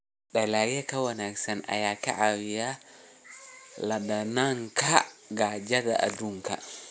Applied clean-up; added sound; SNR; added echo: none; none; none; none.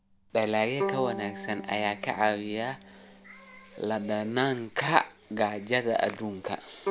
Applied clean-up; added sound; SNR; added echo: none; Bowed string instrument; 11 dB; none.